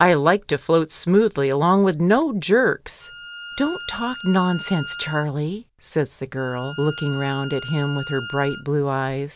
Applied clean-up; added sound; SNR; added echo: none; Bowed string instrument; 14 dB; none.